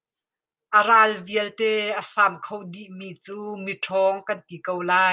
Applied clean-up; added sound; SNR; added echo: none; none; none; none.